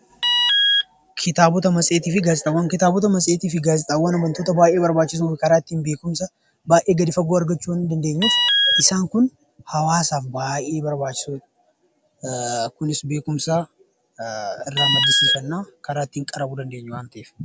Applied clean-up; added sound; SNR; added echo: none; Alarm; -2 dB; none.